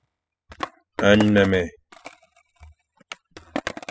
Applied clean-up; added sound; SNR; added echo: classical method spectral subtraction.